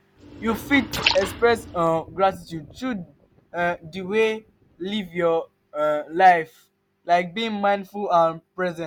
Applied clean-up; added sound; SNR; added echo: none; Liquid; 6 dB; none.